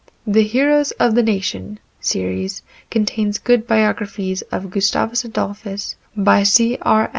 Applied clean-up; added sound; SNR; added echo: none; none; none; none.